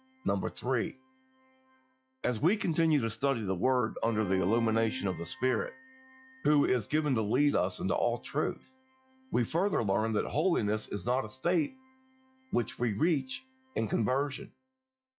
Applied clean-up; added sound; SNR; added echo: classical method log-MMSE.